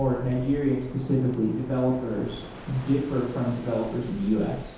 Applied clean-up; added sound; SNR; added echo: none; Waves, surf; 15 dB; reverberation time 0.8 s.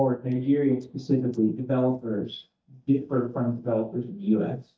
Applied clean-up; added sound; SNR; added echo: neural mask model DeepFilterNet 3.